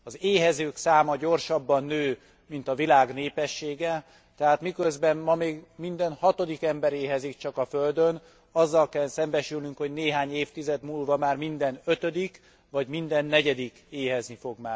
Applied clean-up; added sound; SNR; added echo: none; none; none; none.